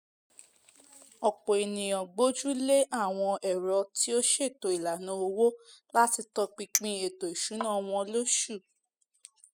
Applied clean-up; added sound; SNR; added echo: classical method spectral subtraction.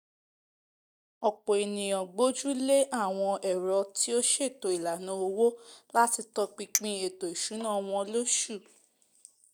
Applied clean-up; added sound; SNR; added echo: neural mask model DeepFilterNet 3.